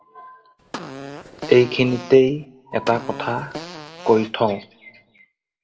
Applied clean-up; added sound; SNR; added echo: none; Fart; 14 dB; reverberation time 0.4 s.